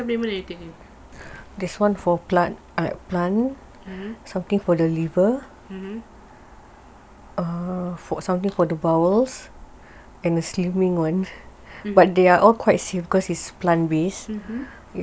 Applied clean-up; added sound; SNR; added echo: none; none; none; none.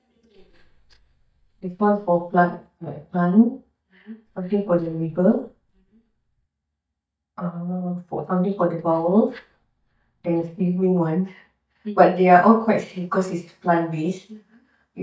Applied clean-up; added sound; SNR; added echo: neural mask model DeepFilterNet 3.